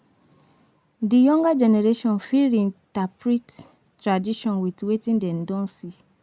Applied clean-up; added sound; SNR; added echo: none; none; none; none.